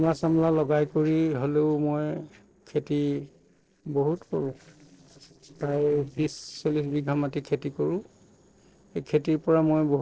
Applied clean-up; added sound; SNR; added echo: neural separator model SepFormer DNS4.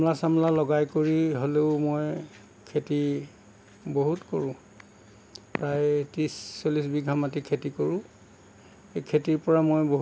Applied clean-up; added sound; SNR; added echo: none; none; none; none.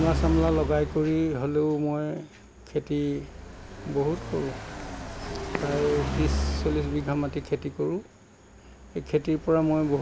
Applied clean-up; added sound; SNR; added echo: none; Car passing by; 6 dB; none.